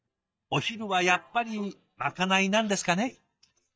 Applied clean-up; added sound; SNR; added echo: neural mask model DeepFilterNet 3.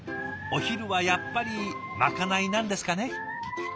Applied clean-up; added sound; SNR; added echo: none; none; none; none.